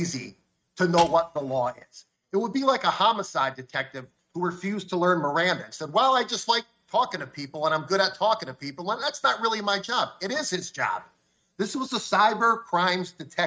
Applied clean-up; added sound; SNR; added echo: neural mask model RNNoise.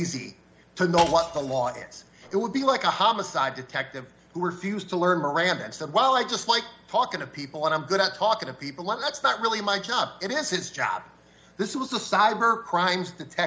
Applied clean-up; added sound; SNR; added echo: none; Shatter / Crushing; 15 dB; none.